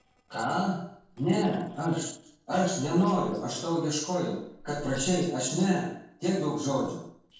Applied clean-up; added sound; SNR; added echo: neural separator model SepFormer DNS4.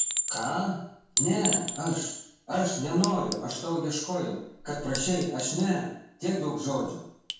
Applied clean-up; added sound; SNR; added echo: none; Chink, clink; 5 dB; reverberation time 0.6 s.